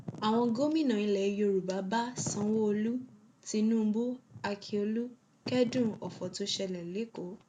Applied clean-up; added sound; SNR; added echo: none; Wind / Fire; 16 dB; none.